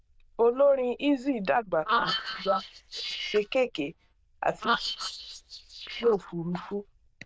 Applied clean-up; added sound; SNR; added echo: neural diffusion model UNIVERSE++.